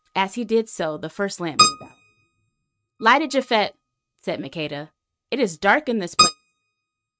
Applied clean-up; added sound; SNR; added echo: neural mask model RNNoise.